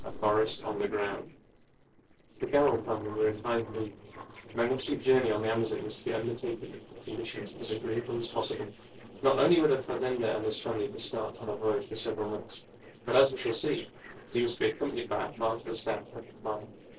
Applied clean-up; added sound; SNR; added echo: neural separator model SepFormer DNS4.